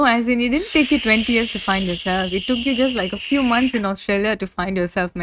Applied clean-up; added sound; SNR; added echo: neural mask model RNNoise.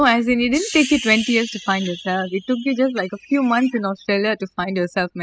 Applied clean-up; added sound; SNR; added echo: classical method spectral subtraction.